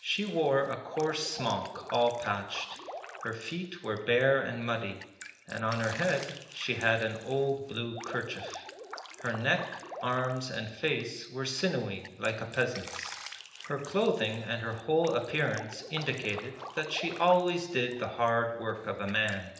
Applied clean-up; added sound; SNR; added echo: none; Drip; 15 dB; reverberation time 0.8 s.